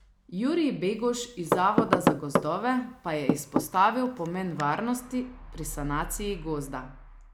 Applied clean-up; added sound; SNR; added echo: none; Knock / Wood; 1 dB; none.